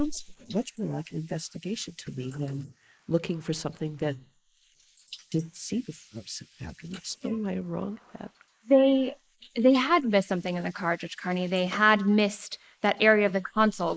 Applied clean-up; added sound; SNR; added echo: neural mask model Resemble Enhance denoiser.